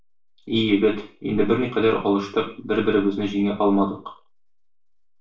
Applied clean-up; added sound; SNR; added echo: none; none; none; reverberation time 0.3 s.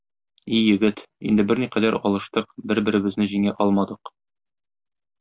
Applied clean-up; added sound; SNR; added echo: none; none; none; none.